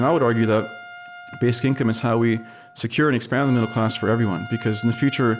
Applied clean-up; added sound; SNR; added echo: none; Trumpet; 18 dB; none.